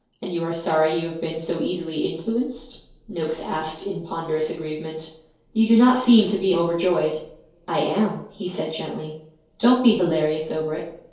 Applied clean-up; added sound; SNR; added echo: none; none; none; reverberation time 2.4 s.